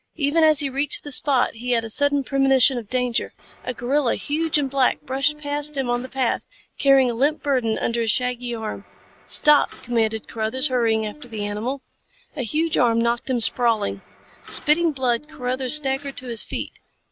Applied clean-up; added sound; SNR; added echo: neural mask model RNNoise.